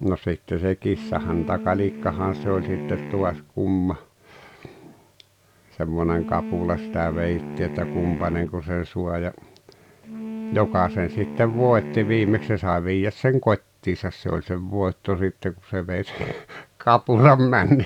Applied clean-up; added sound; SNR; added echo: none; Wind instrument, woodwind instrument; 10 dB; none.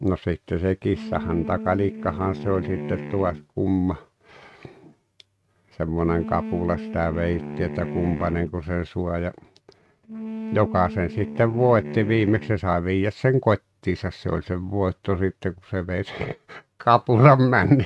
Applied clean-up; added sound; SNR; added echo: neural mask model RNNoise.